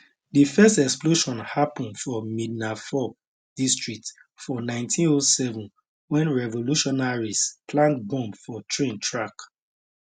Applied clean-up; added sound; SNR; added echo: none; none; none; none.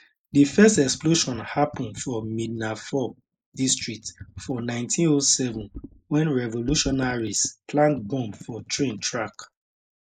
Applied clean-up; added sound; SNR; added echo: neural mask model Resemble Enhance denoiser.